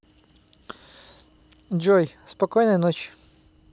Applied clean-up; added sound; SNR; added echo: none; none; none; none.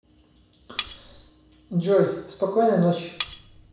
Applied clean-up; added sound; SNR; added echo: none; Cutlery, silverware; 4 dB; reverberation time 0.7 s.